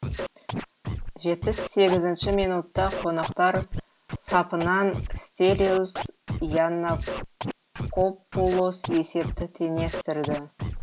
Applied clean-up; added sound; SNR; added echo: none; Scratching (performance technique); 7 dB; none.